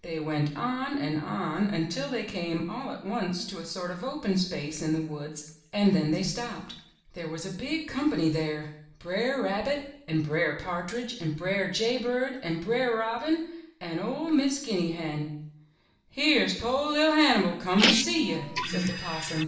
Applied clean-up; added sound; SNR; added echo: none; Printer; 0 dB; reverberation time 0.6 s.